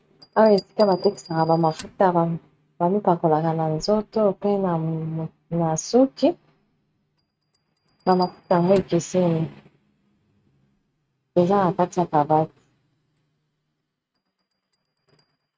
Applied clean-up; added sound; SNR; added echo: neural mask model RNNoise.